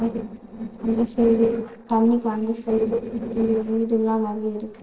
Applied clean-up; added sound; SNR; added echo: neural separator model SepFormer DNS4.